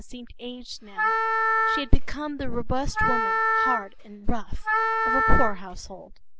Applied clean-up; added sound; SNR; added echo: none; Wind instrument, woodwind instrument; 0 dB; none.